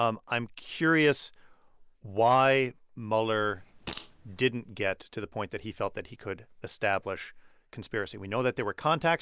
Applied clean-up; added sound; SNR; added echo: none; Fart; 16 dB; none.